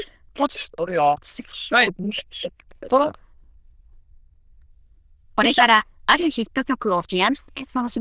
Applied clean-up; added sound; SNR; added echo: neural diffusion model UNIVERSE++.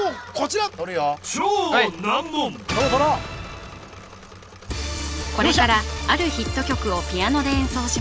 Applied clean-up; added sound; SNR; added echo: none; Engine / Mechanisms; 20 dB; none.